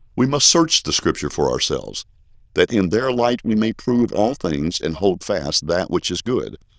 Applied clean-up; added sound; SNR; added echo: neural diffusion model UNIVERSE++.